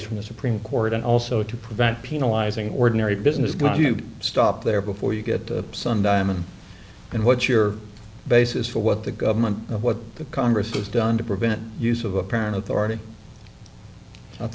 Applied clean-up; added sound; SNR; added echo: none; none; none; none.